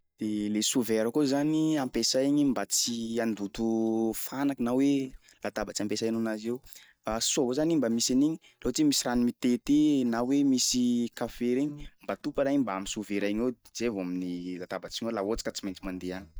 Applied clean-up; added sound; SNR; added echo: neural mask model DeepFilterNet 3.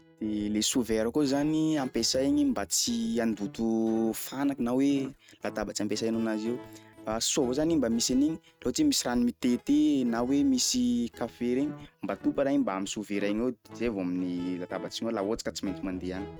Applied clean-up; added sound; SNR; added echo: neural mask model RNNoise.